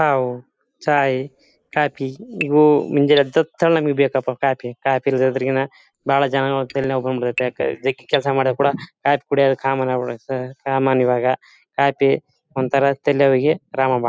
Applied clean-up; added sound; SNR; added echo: neural mask model Resemble Enhance denoiser.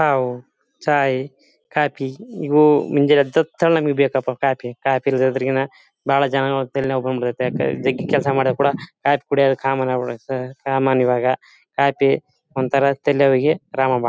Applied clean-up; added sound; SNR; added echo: none; none; none; none.